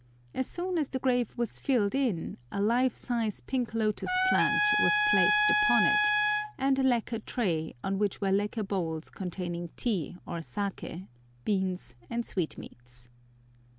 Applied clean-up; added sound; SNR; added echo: none; Trumpet; -3 dB; none.